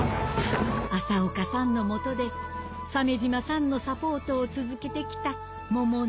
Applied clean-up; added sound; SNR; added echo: none; none; none; none.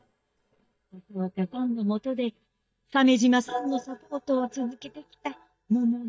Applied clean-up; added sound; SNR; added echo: neural mask model DeepFilterNet 3.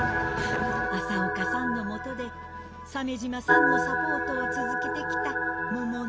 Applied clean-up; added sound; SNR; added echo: none; Organ; -4 dB; none.